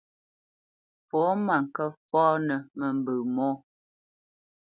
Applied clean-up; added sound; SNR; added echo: none; none; none; none.